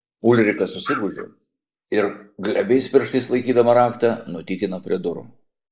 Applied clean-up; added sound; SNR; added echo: neural mask model Resemble Enhance denoiser.